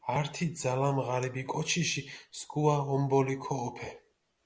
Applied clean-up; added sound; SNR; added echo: none; none; none; none.